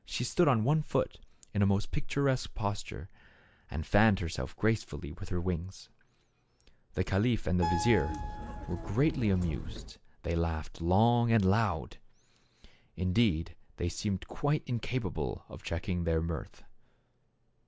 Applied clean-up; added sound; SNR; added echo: none; Keyboard (musical); 6 dB; none.